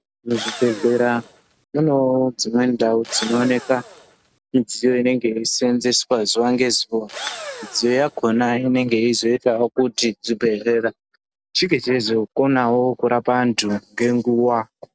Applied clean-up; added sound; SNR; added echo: none; Engine / Drill; 14 dB; none.